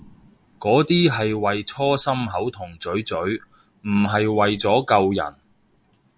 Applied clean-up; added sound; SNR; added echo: none; none; none; none.